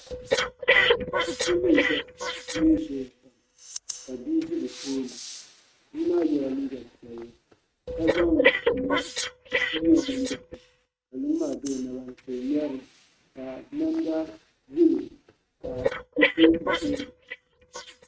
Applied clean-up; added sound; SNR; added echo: neural mask model RNNoise.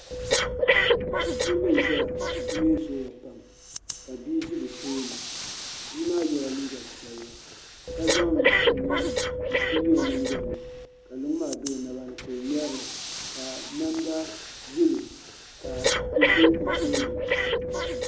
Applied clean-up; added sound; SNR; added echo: none; Breathing; -2 dB; none.